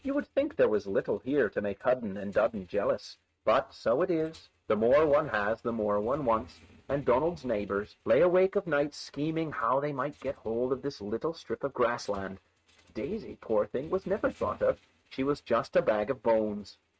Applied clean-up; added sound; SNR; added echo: neural mask model RNNoise.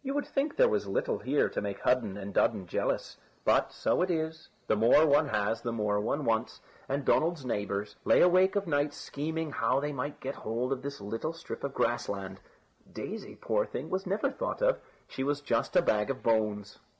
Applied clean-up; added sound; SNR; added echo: none; none; none; none.